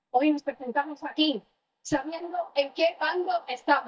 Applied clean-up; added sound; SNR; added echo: neural mask model DeepFilterNet 3.